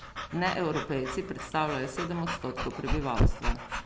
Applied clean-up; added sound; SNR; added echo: none; Dog / Breathing; 0 dB; none.